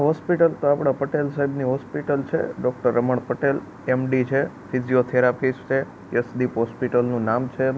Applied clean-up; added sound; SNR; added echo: none; none; none; none.